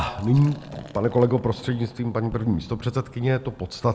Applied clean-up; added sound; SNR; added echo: none; Liquid + Explosion; 19 dB; none.